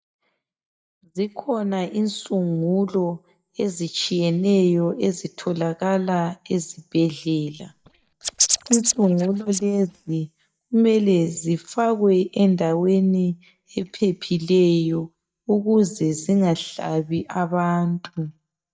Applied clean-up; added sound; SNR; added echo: neural mask model DeepFilterNet 3.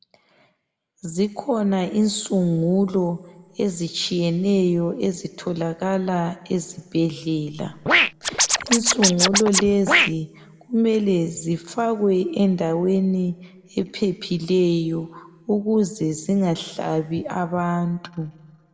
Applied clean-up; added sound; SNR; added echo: none; Scratching (performance technique); -2 dB; reverberation time 0.8 s.